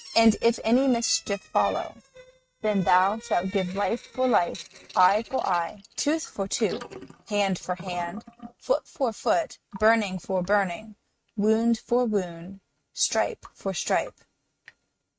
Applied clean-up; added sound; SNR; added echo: neural mask model RNNoise.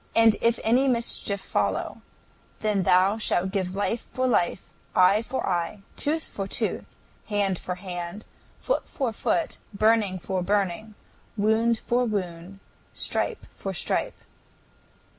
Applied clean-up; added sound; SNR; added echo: none; none; none; none.